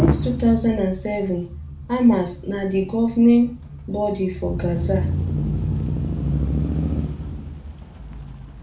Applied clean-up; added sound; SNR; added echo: none; Engine starting / Accelerating, revving, vroom / Motor vehicle (road); 3 dB; reverberation time 0.3 s.